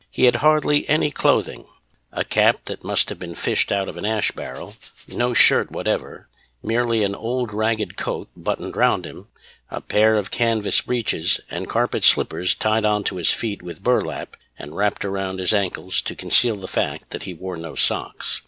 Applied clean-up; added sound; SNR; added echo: neural separator model SepFormer DNS4.